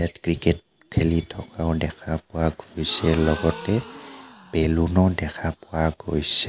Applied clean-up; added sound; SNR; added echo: none; Gasp; 16 dB; none.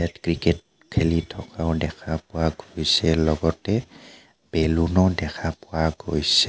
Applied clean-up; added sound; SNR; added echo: none; none; none; none.